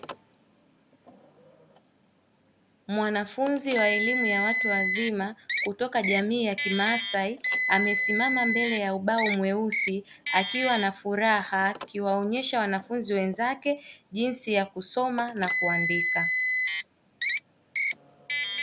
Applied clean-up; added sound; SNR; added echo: none; Car; -1 dB; none.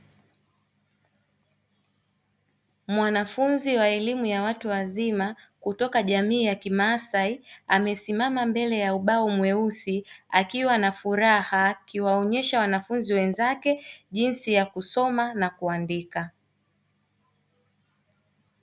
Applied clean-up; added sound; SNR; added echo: none; none; none; none.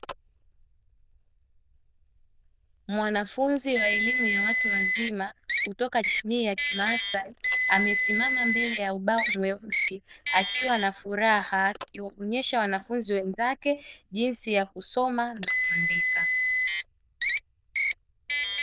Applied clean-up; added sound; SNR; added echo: neural diffusion model UNIVERSE++.